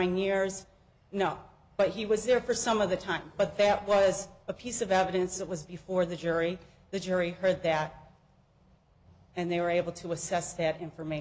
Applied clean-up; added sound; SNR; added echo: none; none; none; none.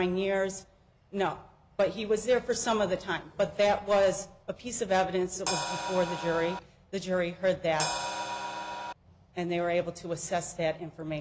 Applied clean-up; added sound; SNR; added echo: none; Crash cymbal; 4 dB; none.